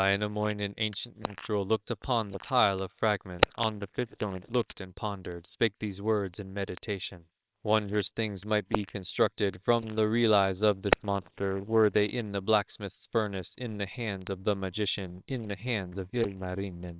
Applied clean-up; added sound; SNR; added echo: neural separator model SepFormer WHAMR!.